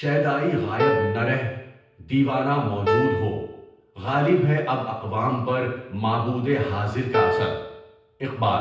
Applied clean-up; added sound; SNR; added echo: none; Piano; 3 dB; reverberation time 0.8 s.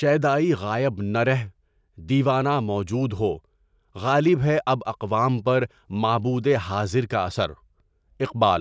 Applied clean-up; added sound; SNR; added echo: none; none; none; none.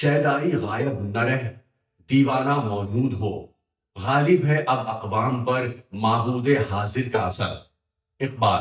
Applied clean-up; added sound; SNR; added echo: neural mask model DeepFilterNet 3.